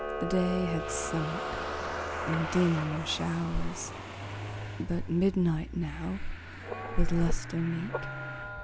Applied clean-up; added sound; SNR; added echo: none; Engine starting / Motor vehicle (road) + Camera; 6 dB; none.